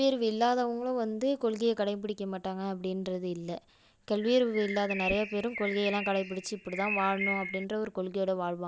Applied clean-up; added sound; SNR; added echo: none; Bird; 7 dB; none.